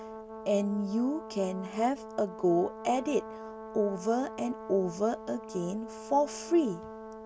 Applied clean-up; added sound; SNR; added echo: none; Brass instrument; 12 dB; none.